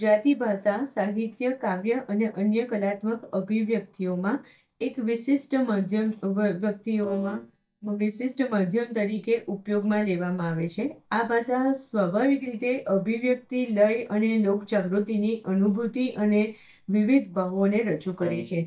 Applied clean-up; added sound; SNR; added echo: neural mask model DeepFilterNet 3.